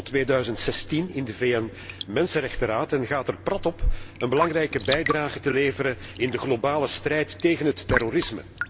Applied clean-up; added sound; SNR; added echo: none; Raindrop / Drip / Trickle, dribble; 10 dB; none.